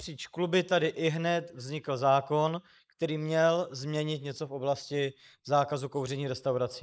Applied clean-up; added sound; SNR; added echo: neural mask model Resemble Enhance denoiser.